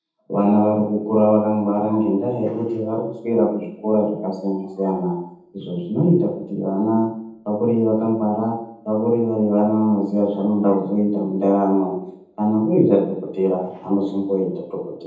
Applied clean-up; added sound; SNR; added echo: none; none; none; reverberation time 0.8 s.